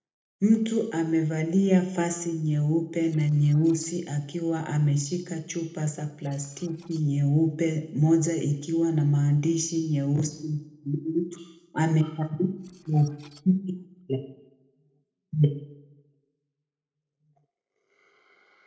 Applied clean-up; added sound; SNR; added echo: neural separator model SepFormer DNS4.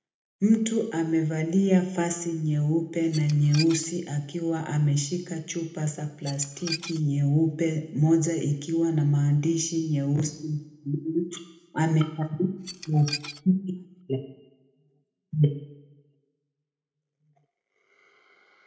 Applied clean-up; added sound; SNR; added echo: none; Dishes, pots, and pans / Glass; 11 dB; reverberation time 0.7 s.